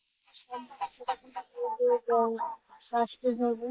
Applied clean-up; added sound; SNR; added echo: neural mask model Resemble Enhance denoiser.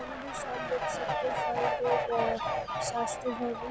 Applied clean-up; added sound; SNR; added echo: none; Fowl; -2 dB; none.